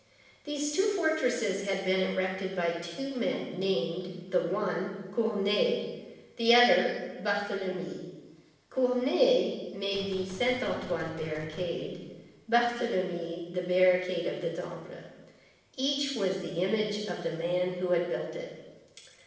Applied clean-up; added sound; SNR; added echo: none; Gunshot, gunfire; 19 dB; reverberation time 1.1 s.